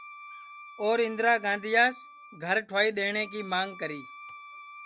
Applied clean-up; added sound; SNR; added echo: none; Wind instrument, woodwind instrument; 18 dB; none.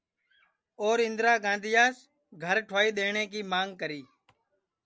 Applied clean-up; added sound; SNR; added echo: none; none; none; none.